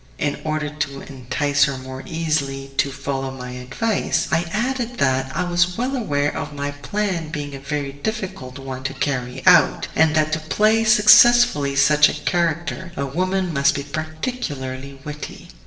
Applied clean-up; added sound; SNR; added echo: none; none; none; reverberation time 0.7 s.